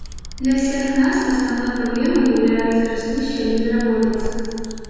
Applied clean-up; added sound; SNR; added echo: none; Bicycle; 10 dB; reverberation time 2.1 s.